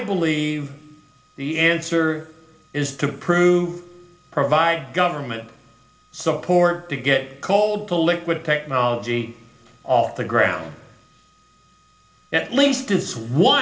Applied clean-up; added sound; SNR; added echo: none; none; none; reverberation time 0.8 s.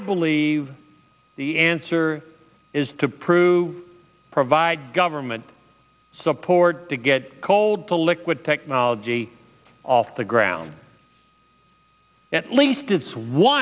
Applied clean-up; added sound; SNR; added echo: none; none; none; none.